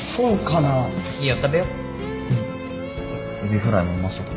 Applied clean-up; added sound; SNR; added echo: none; none; none; none.